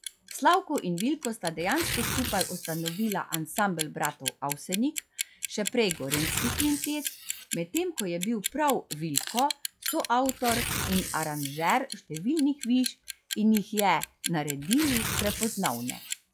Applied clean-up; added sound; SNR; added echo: classical method log-MMSE.